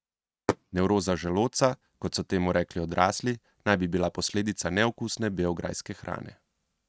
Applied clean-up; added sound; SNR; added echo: neural mask model RNNoise.